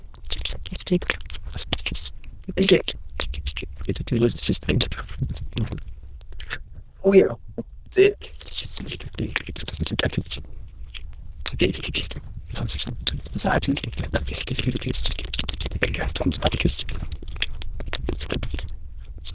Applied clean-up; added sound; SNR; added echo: neural diffusion model UNIVERSE++.